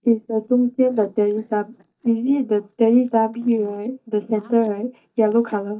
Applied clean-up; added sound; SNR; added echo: neural mask model DeepFilterNet 3.